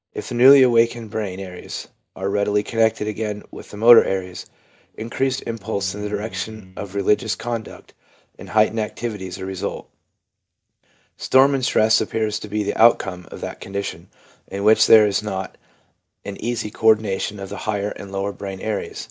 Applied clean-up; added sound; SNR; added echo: neural mask model DeepFilterNet 3.